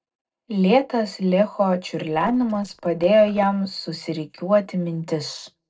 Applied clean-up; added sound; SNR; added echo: neural separator model SepFormer DNS4.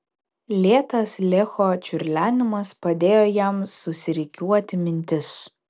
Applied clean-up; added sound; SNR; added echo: none; none; none; none.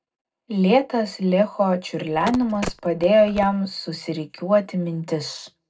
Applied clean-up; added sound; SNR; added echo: none; Telephone; 12 dB; reverberation time 0.3 s.